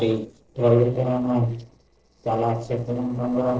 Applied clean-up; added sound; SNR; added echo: neural separator model SepFormer DNS4.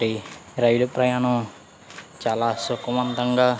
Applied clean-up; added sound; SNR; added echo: none; none; none; none.